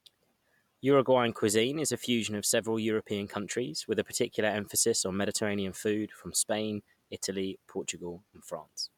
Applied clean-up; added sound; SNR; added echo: none; none; none; none.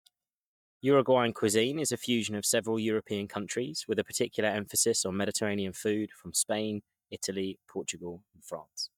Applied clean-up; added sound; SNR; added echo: neural mask model DeepFilterNet 3.